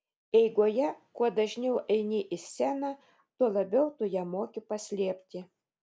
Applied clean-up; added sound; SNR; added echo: none; none; none; none.